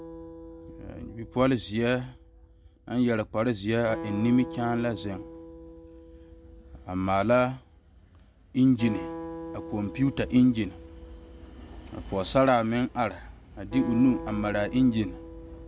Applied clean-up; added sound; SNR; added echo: none; Acoustic guitar; 15 dB; none.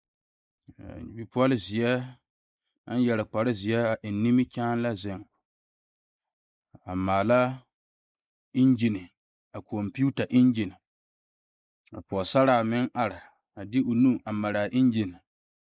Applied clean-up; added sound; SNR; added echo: neural mask model Resemble Enhance denoiser.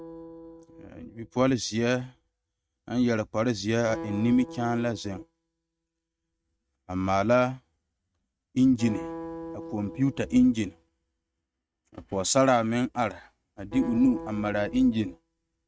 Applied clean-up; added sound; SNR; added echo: neural mask model RNNoise.